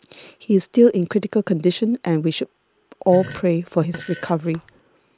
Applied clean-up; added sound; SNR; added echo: none; Fart; 17 dB; none.